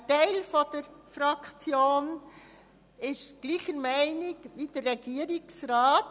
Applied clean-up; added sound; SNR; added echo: none; none; none; none.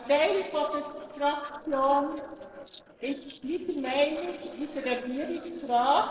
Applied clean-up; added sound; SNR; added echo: neural separator model SepFormer DNS4.